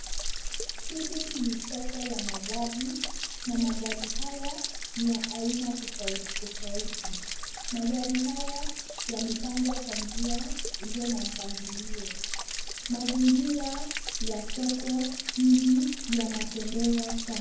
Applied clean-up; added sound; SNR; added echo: none; Stream / Trickle, dribble / Splash, splatter; 2 dB; reverberation time 0.9 s.